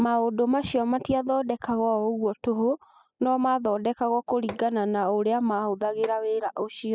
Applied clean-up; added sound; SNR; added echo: classical method spectral subtraction.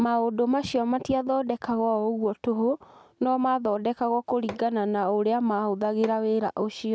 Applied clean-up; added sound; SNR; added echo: neural mask model RNNoise.